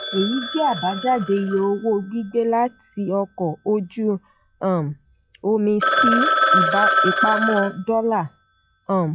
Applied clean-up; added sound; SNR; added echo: classical method log-MMSE.